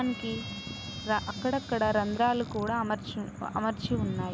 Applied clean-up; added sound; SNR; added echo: none; Squeak; 17 dB; none.